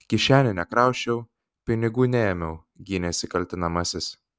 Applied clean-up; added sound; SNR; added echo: none; none; none; none.